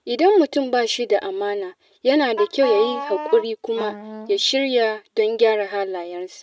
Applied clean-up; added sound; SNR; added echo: neural mask model RNNoise.